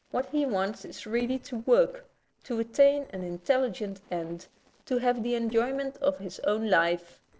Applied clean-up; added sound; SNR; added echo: neural separator model SepFormer DNS4.